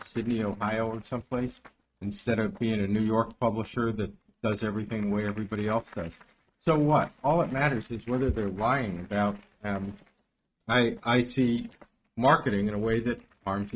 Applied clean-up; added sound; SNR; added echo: neural mask model RNNoise.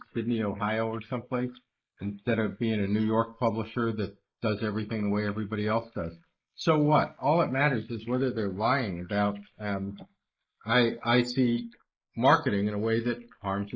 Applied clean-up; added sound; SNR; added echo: neural mask model Resemble Enhance denoiser.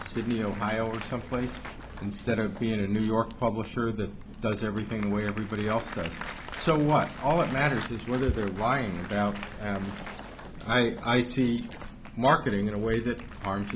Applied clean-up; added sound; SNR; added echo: none; Applause; 15 dB; none.